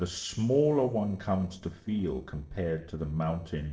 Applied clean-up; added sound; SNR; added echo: neural separator model SepFormer DNS4.